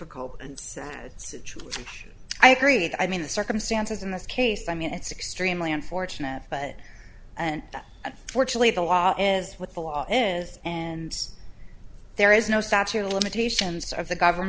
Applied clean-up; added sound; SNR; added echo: none; none; none; none.